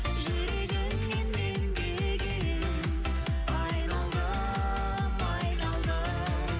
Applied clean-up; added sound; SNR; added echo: none; none; none; none.